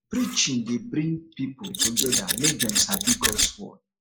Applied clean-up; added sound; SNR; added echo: neural mask model Resemble Enhance denoiser.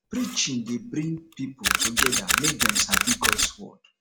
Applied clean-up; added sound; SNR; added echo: none; Camera; -5 dB; none.